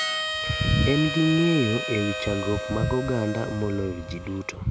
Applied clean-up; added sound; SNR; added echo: none; Harmonica; 6 dB; none.